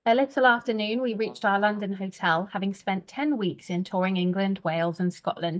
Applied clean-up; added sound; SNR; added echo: neural mask model DeepFilterNet 3.